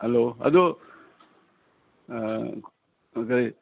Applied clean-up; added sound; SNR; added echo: none; none; none; none.